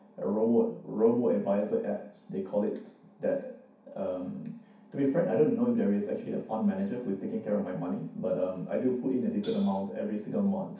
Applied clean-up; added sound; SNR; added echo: none; Hi-hat; 18 dB; reverberation time 0.6 s.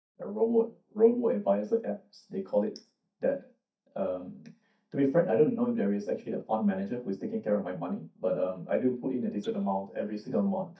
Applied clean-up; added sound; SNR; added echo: neural mask model DeepFilterNet 3.